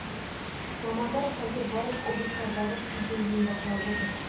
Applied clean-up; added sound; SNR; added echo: none; Water; 2 dB; reverberation time 0.7 s.